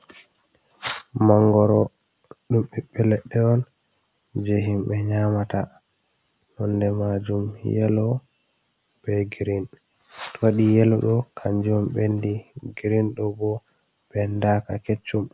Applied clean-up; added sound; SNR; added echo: none; none; none; none.